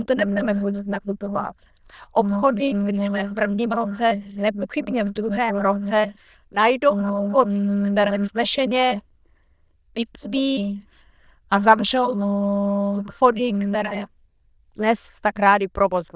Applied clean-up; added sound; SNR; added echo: neural diffusion model UNIVERSE++.